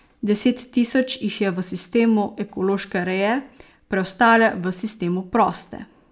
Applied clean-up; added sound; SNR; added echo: none; none; none; none.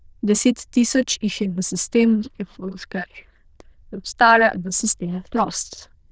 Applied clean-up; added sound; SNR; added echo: neural diffusion model UNIVERSE++.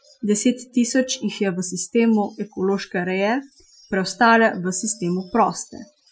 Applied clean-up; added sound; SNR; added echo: classical method Wiener filter.